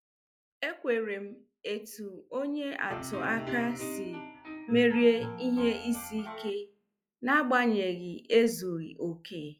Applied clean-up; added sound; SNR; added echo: classical method log-MMSE.